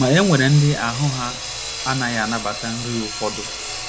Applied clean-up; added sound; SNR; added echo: none; Sawing; 8 dB; none.